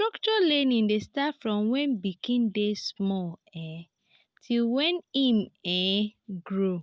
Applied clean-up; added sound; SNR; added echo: none; none; none; none.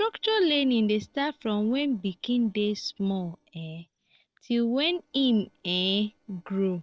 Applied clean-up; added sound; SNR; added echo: neural separator model SepFormer DNS4.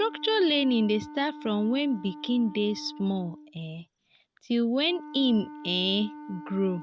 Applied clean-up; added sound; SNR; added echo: none; Wind instrument, woodwind instrument; 16 dB; none.